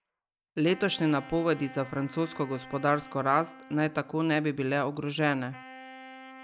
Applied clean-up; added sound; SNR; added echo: none; Wind instrument, woodwind instrument; 19 dB; none.